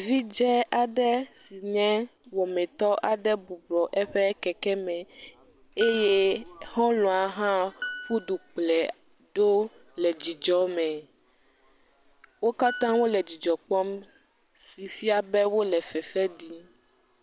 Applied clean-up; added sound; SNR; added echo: none; Piano; 13 dB; none.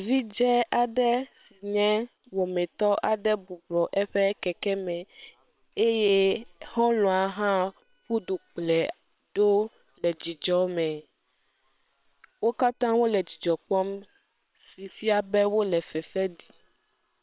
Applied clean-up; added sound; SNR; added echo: neural separator model SepFormer WHAM!.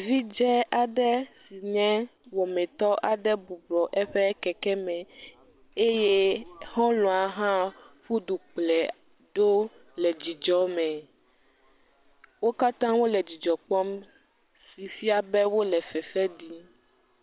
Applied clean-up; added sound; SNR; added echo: none; none; none; none.